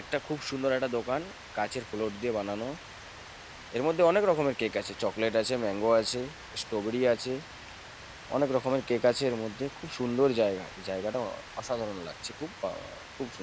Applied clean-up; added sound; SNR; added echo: none; Rain; 16 dB; none.